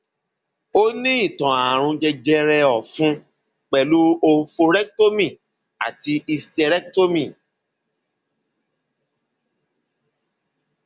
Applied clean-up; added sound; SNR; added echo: none; none; none; none.